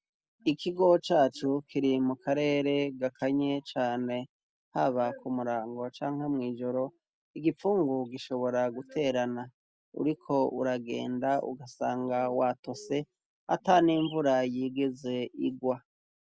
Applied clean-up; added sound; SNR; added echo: none; none; none; none.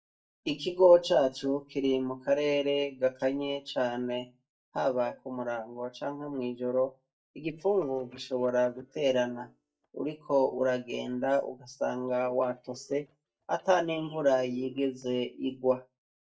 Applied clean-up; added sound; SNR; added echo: neural mask model DeepFilterNet 3.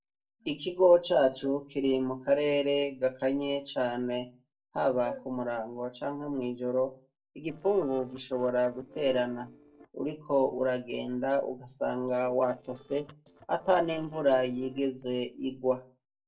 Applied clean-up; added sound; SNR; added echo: neural separator model SepFormer DNS4.